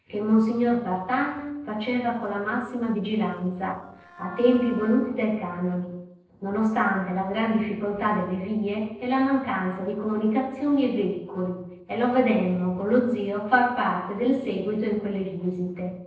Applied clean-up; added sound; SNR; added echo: neural separator model SepFormer DNS4.